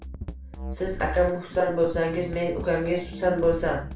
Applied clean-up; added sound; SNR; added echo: none; Drum kit; 10 dB; reverberation time 0.3 s.